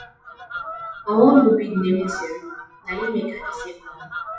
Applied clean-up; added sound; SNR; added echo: classical method WPE with log-MMSE.